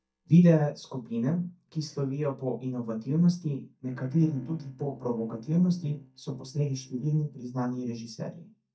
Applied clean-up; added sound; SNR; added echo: neural mask model DeepFilterNet 3.